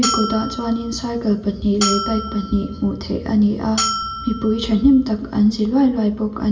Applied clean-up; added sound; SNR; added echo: none; Bell; 8 dB; reverberation time 1.4 s.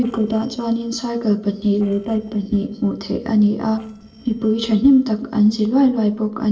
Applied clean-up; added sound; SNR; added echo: neural separator model SepFormer DNS4.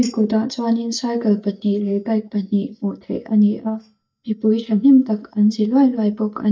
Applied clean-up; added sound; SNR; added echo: neural mask model DeepFilterNet 3.